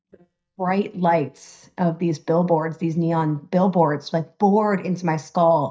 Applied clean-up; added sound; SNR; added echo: neural mask model DeepFilterNet 3.